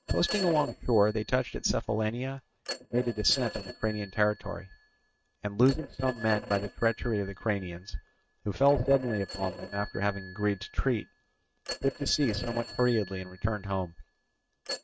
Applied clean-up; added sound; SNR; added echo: neural mask model RNNoise.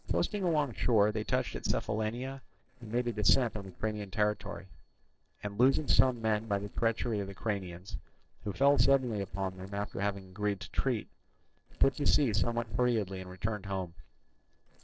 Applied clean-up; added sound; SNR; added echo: neural separator model SepFormer DNS4.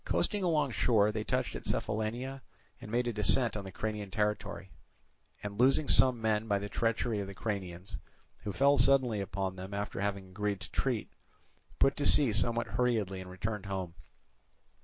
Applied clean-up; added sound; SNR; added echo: none; none; none; none.